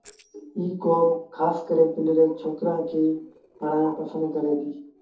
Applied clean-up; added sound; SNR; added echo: neural separator model SepFormer DNS4.